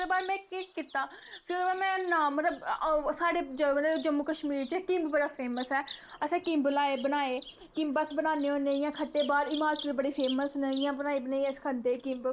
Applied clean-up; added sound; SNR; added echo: neural mask model Resemble Enhance denoiser.